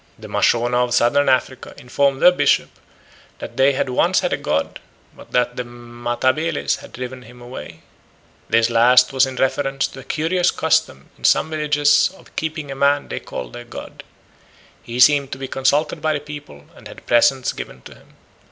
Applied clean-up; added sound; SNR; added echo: none; none; none; none.